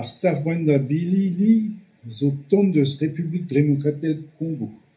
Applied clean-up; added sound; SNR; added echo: none; none; none; reverberation time 0.3 s.